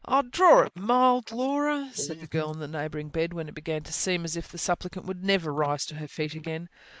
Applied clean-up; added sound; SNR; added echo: neural mask model Resemble Enhance denoiser.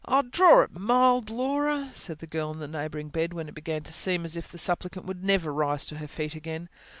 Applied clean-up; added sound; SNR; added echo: none; none; none; none.